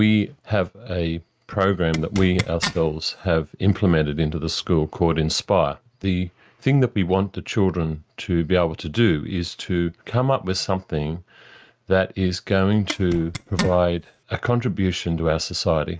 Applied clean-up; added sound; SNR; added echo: neural mask model RNNoise.